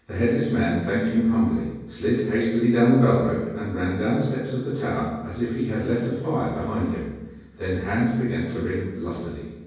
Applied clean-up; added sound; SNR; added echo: none; none; none; reverberation time 1.3 s.